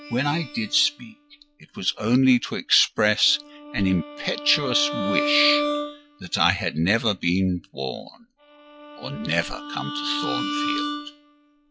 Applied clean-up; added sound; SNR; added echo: classical method log-MMSE.